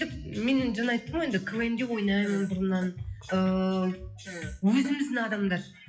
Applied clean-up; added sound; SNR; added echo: classical method WPE with log-MMSE.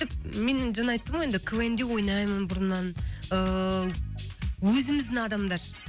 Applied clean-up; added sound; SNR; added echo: none; none; none; none.